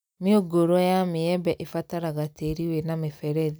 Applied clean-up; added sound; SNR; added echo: none; none; none; none.